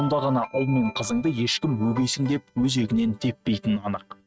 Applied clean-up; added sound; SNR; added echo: neural mask model RNNoise.